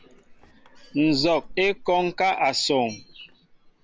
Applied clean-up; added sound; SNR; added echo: none; Squeak; 18 dB; none.